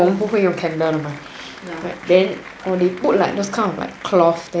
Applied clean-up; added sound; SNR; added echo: none; Applause; 20 dB; none.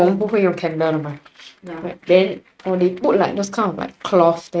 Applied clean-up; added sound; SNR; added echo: neural mask model RNNoise.